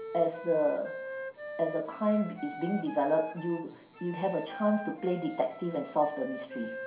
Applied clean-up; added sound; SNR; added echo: none; Wind instrument, woodwind instrument; 11 dB; reverberation time 0.5 s.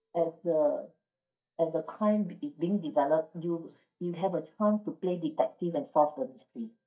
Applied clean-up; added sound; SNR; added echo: neural mask model DeepFilterNet 3.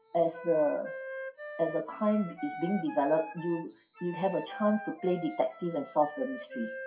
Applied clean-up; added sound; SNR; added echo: classical method WPE with log-MMSE.